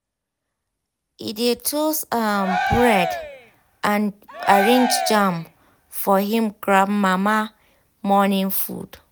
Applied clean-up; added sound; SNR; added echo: none; Cheering; 4 dB; none.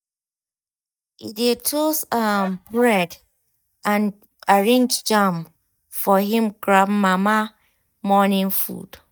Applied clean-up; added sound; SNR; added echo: neural mask model DeepFilterNet 3.